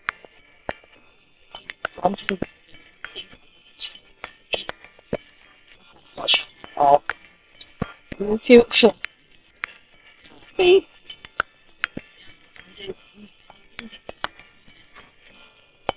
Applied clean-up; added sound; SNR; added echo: neural separator model SepFormer WHAM!.